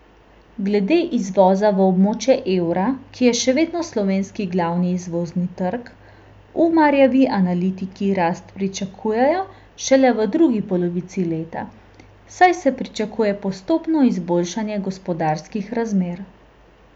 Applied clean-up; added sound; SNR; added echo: none; none; none; none.